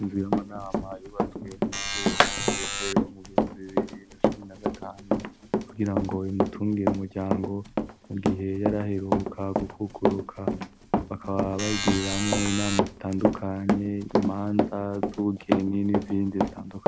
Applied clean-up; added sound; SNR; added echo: none; Run + Alarm; -2 dB; none.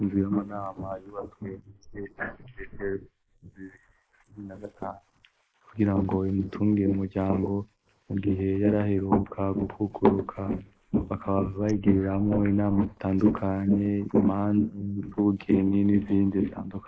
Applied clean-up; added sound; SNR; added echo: neural mask model Resemble Enhance denoiser.